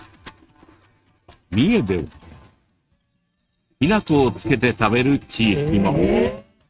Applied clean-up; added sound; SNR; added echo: neural mask model RNNoise.